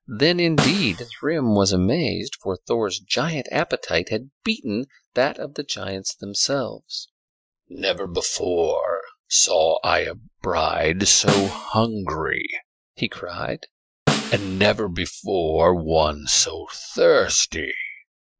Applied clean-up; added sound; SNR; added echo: classical method Wiener filter.